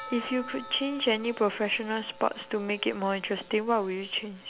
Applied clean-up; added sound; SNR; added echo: none; Percussion; 18 dB; none.